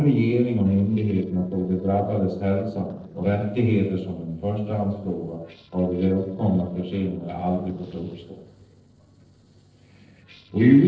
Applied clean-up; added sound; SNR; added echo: neural separator model SepFormer DNS4.